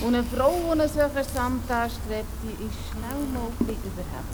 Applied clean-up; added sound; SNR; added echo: none; Fire; 5 dB; none.